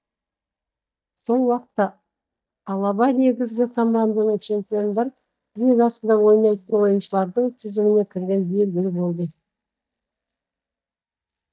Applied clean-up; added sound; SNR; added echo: neural mask model DeepFilterNet 3.